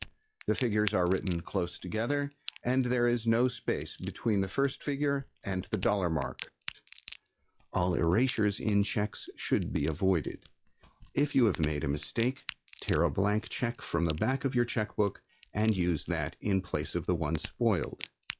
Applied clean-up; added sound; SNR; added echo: classical method log-MMSE.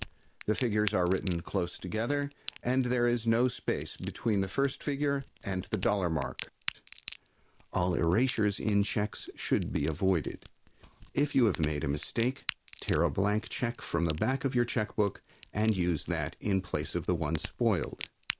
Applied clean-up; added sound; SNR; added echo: none; Crack; 17 dB; none.